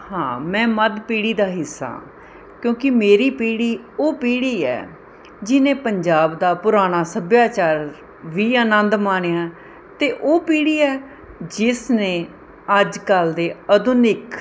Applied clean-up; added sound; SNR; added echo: none; none; none; none.